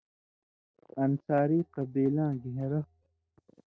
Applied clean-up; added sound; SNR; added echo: neural separator model SepFormer DNS4.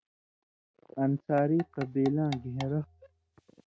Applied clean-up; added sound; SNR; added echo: none; Tap / Percussion; 15 dB; none.